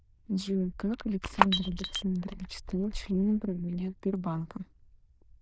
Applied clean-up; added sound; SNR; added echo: neural diffusion model UNIVERSE++.